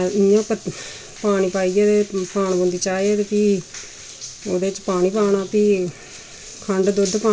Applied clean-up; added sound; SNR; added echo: none; none; none; none.